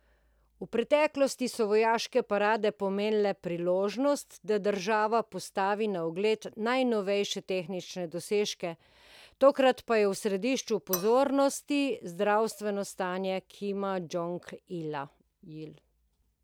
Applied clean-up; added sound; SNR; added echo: none; Cutlery, silverware / Dishes, pots, and pans; 10 dB; none.